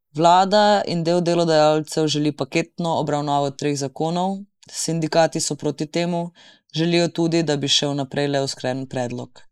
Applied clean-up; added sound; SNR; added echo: neural mask model Resemble Enhance denoiser.